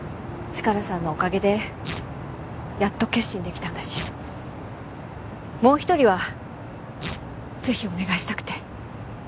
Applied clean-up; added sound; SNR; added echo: none; Tearing; 15 dB; none.